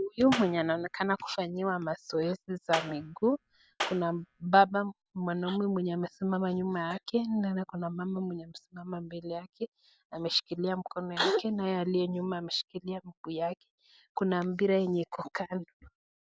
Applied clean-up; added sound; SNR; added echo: none; Clapping; 9 dB; none.